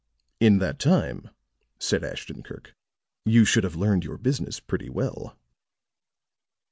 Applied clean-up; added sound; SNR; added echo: none; none; none; none.